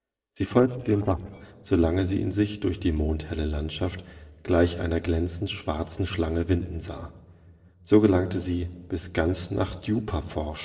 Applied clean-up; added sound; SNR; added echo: neural separator model SepFormer DNS4.